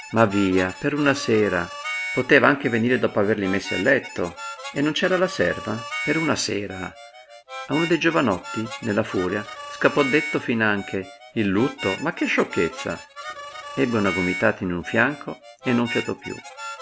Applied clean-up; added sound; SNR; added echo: none; Harmonica; 11 dB; none.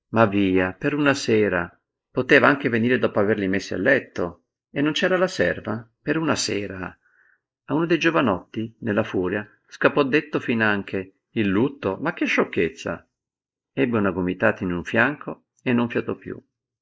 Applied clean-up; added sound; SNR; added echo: neural mask model Resemble Enhance denoiser.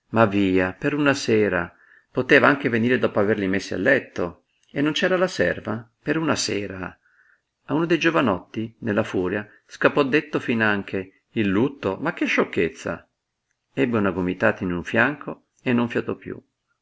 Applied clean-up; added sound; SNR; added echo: none; none; none; none.